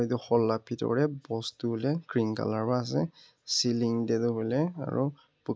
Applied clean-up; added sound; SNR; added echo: none; none; none; none.